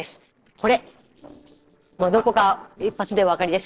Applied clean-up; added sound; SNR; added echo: neural separator model SepFormer DNS4.